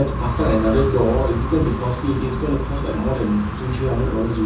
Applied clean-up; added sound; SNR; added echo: none; Wind; 4 dB; reverberation time 0.6 s.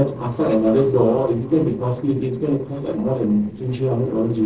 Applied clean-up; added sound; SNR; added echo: neural separator model SepFormer DNS4.